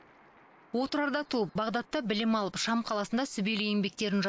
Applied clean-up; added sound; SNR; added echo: none; none; none; none.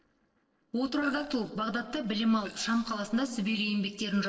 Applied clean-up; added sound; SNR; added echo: neural separator model SepFormer DNS4.